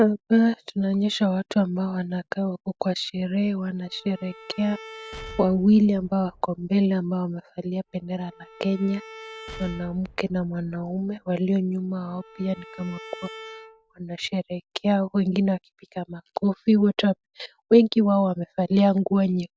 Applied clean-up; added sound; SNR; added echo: none; Explosion + Bowed string instrument; 20 dB; none.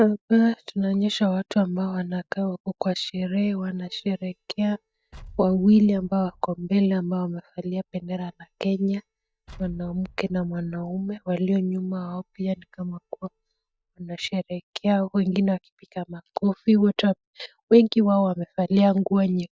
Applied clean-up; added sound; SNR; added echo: neural mask model DeepFilterNet 3.